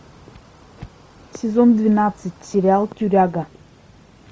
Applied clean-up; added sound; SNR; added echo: none; none; none; none.